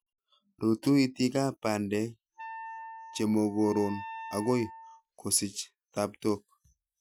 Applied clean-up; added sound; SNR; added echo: none; Wind instrument, woodwind instrument; 13 dB; none.